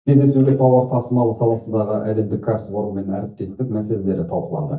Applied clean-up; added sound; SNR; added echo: neural mask model DeepFilterNet 3.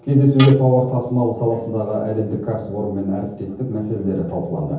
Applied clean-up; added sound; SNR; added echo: none; Tools; 18 dB; reverberation time 0.7 s.